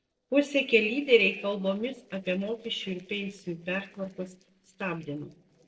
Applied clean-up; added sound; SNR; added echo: neural separator model SepFormer DNS4.